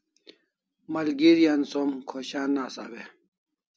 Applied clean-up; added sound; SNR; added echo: none; none; none; none.